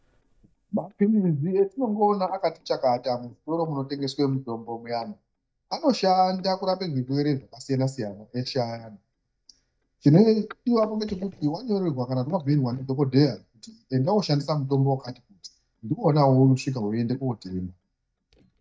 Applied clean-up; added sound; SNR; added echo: neural mask model DeepFilterNet 3.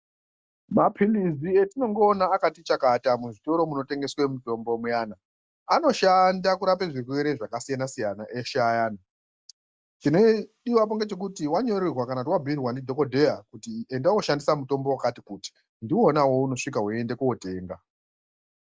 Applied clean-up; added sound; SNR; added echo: none; none; none; none.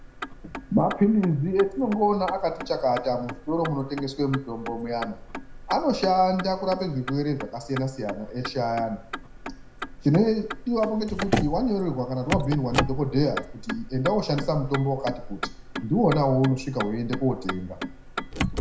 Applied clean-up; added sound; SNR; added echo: none; Motor vehicle (road); 8 dB; reverberation time 0.4 s.